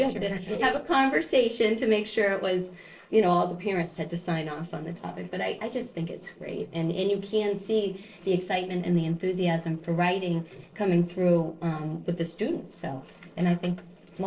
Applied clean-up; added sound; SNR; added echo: neural separator model SepFormer DNS4.